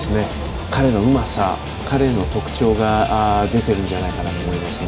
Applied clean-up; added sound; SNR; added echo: none; none; none; none.